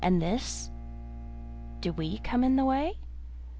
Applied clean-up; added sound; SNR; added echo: none; Bowed string instrument; 20 dB; none.